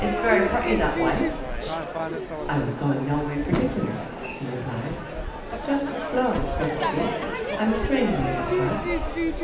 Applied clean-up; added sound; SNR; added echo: none; Crowd / Fireworks; 1 dB; reverberation time 0.9 s.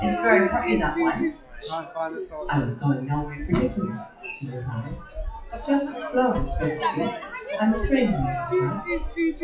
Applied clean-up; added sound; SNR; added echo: classical method WPE with log-MMSE.